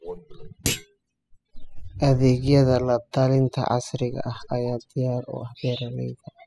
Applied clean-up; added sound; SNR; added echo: classical method spectral subtraction.